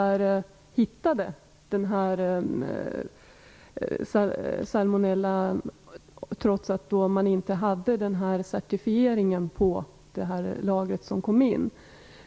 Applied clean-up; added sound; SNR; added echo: none; none; none; none.